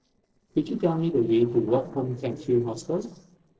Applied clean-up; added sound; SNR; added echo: neural separator model SepFormer DNS4.